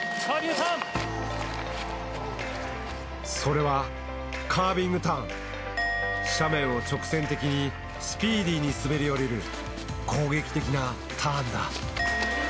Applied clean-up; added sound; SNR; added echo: none; Musical instrument; 9 dB; none.